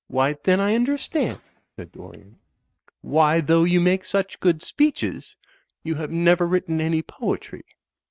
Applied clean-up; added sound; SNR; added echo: neural mask model RNNoise.